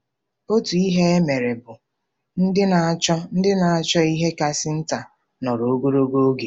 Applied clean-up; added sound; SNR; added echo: none; none; none; none.